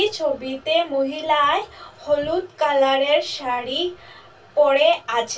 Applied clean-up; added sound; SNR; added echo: none; none; none; reverberation time 0.2 s.